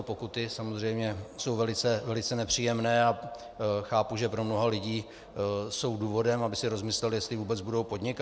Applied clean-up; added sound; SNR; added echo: none; none; none; none.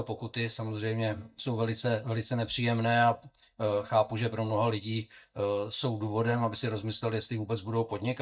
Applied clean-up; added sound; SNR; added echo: neural mask model DeepFilterNet 3.